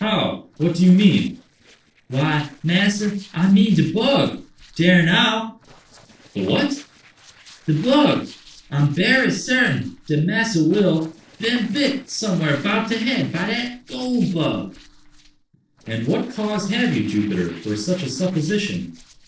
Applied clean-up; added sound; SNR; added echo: neural separator model SepFormer DNS4.